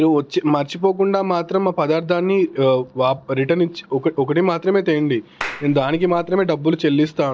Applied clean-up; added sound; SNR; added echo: neural separator model SepFormer DNS4.